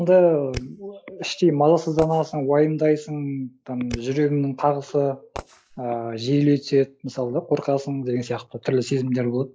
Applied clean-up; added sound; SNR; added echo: classical method log-MMSE.